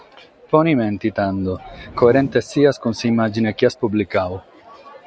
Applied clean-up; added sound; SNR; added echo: none; Whoosh, swoosh, swish; 19 dB; none.